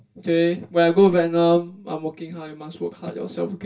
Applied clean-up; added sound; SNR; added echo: none; none; none; reverberation time 0.2 s.